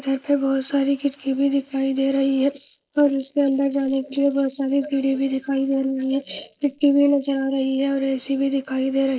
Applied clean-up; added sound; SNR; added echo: neural mask model Resemble Enhance denoiser.